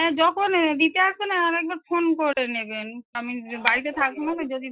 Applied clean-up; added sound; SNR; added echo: classical method Wiener filter.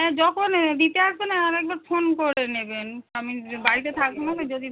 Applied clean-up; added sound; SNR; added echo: none; Finger snapping; 6 dB; none.